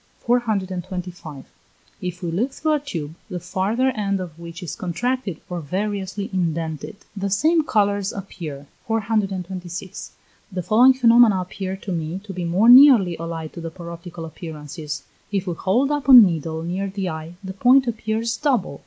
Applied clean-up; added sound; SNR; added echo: none; none; none; none.